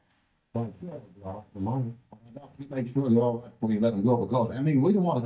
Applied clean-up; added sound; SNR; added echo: neural mask model DeepFilterNet 3.